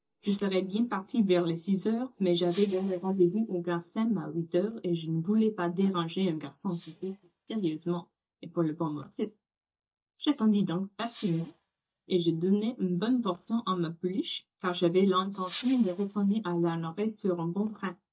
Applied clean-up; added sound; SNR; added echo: neural mask model DeepFilterNet 3.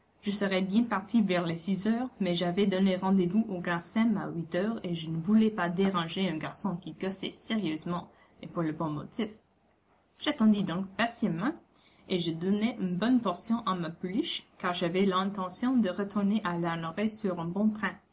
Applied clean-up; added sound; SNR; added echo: none; none; none; none.